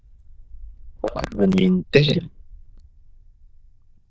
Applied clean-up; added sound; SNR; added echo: neural diffusion model UNIVERSE++.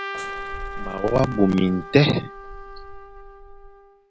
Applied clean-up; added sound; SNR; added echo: none; Bus / Engine + Trumpet; 10 dB; none.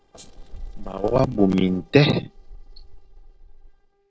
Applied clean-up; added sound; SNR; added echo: neural separator model SepFormer DNS4.